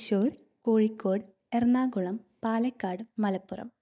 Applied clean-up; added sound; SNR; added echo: neural mask model DeepFilterNet 3.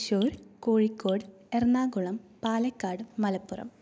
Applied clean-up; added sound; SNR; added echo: none; Drip; 19 dB; none.